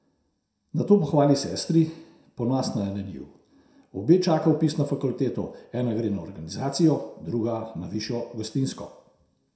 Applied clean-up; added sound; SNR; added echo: none; none; none; reverberation time 0.5 s.